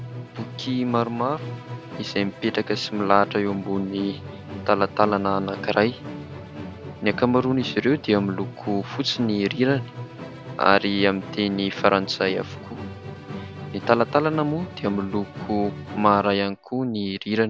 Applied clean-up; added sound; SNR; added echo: none; Musical instrument; 12 dB; none.